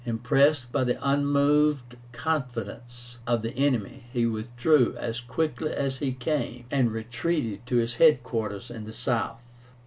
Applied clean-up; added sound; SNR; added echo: none; none; none; none.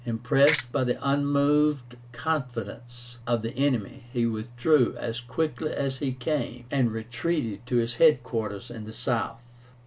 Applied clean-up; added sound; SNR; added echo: none; Ratchet, pawl; -3 dB; none.